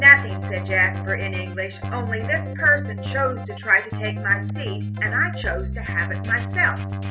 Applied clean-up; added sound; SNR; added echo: none; Keyboard (musical); 5 dB; reverberation time 0.3 s.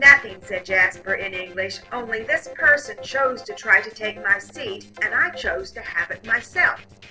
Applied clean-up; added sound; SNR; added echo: neural separator model SepFormer DNS4.